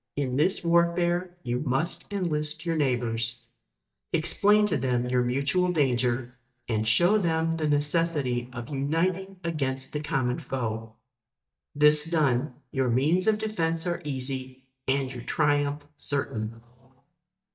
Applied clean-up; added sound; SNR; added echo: neural mask model DeepFilterNet 3.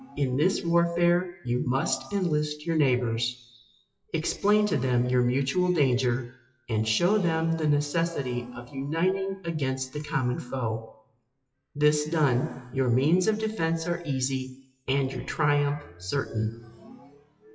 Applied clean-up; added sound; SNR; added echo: classical method WPE with log-MMSE.